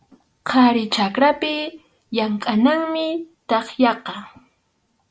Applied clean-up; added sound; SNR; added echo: none; none; none; none.